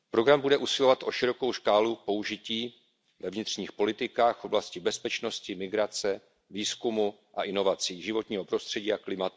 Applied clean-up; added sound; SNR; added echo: none; none; none; none.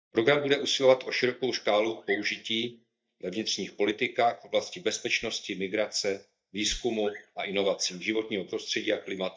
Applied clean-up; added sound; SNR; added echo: neural mask model DeepFilterNet 3.